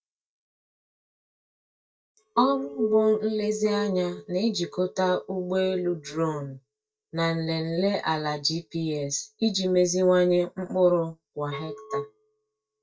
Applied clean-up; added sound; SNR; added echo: neural mask model DeepFilterNet 3.